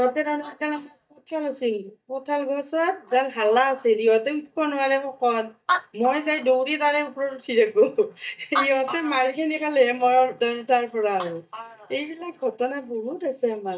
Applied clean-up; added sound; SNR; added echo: neural mask model DeepFilterNet 3.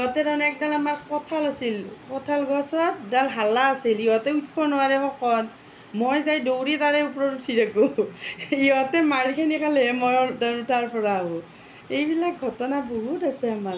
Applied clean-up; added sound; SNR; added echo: none; none; none; none.